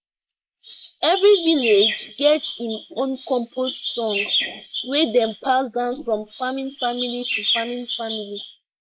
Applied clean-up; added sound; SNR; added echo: neural mask model Resemble Enhance denoiser.